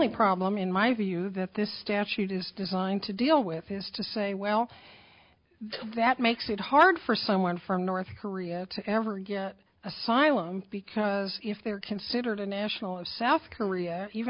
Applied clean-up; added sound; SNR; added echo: none; none; none; none.